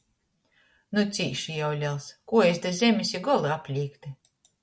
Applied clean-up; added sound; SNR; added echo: none; none; none; none.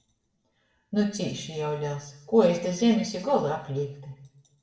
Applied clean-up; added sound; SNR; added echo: none; none; none; reverberation time 0.7 s.